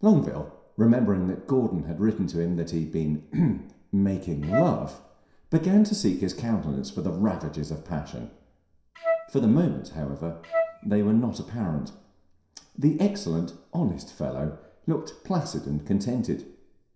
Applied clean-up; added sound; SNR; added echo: none; Wind instrument, woodwind instrument; 3 dB; reverberation time 0.7 s.